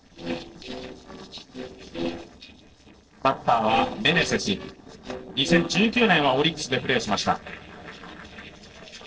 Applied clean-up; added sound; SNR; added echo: neural separator model SepFormer DNS4.